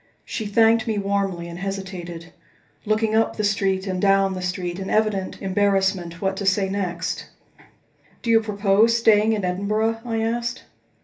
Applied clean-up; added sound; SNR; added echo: none; none; none; reverberation time 0.3 s.